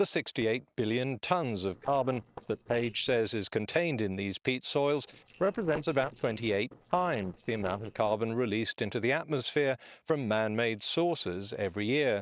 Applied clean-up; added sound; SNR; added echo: neural separator model SepFormer DNS4.